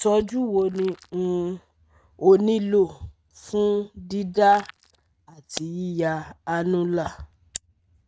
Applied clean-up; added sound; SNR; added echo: neural mask model RNNoise.